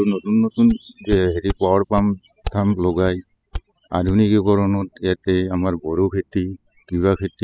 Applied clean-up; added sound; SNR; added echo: classical method spectral subtraction.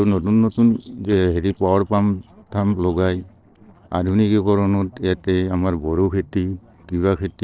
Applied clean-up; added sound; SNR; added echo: neural separator model SepFormer DNS4.